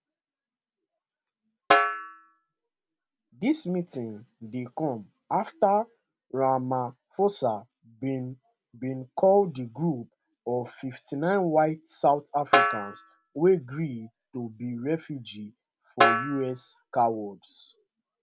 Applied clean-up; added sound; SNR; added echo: none; Snare drum; -1 dB; none.